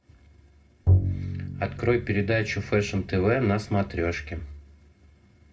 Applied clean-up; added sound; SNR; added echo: none; Bowed string instrument; 1 dB; reverberation time 0.2 s.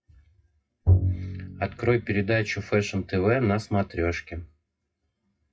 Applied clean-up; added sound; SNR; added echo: classical method WPE with log-MMSE.